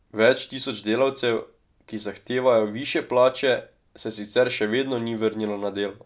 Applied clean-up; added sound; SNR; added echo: none; none; none; none.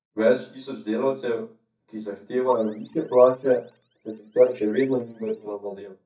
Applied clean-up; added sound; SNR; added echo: neural mask model DeepFilterNet 3.